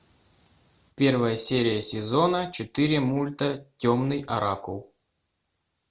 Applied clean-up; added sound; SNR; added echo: none; none; none; none.